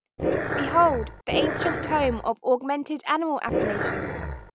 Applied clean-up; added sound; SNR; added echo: none; Growling; 1 dB; none.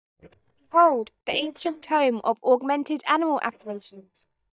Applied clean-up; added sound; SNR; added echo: neural mask model DeepFilterNet 3.